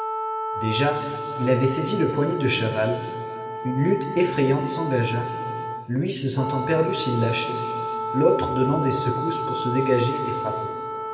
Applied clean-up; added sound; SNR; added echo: none; Wind instrument, woodwind instrument; 5 dB; reverberation time 2.4 s.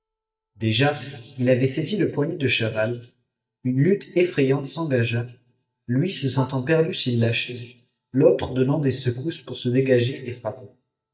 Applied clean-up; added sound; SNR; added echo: neural mask model DeepFilterNet 3.